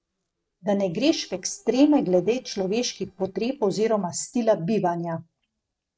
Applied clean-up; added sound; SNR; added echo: neural separator model SepFormer DNS4.